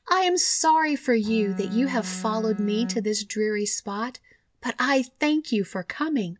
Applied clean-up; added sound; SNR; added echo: none; Bowed string instrument; 11 dB; none.